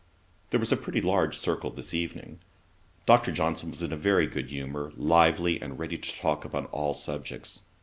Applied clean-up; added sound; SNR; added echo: none; none; none; none.